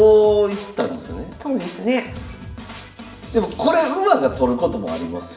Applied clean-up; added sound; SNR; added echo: none; none; none; reverberation time 0.8 s.